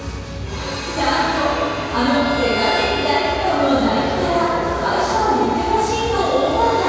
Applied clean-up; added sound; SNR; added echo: none; Bowed string instrument; 15 dB; reverberation time 2.2 s.